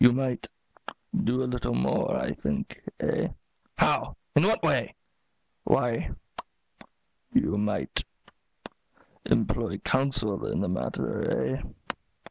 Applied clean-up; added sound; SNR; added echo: none; none; none; none.